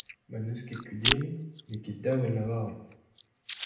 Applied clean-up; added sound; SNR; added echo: none; Chewing, mastication; 1 dB; reverberation time 0.7 s.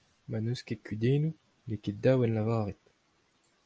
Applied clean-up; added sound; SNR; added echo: none; none; none; none.